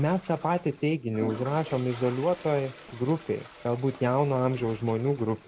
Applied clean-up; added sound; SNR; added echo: none; Toilet flush; 16 dB; none.